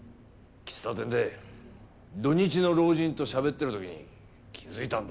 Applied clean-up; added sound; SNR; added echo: none; none; none; none.